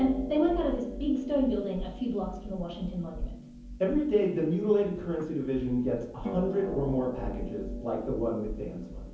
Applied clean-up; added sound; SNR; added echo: none; Harp; 9 dB; reverberation time 0.7 s.